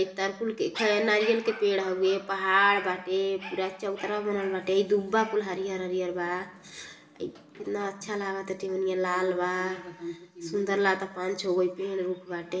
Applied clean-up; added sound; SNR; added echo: none; Dog; 18 dB; reverberation time 0.6 s.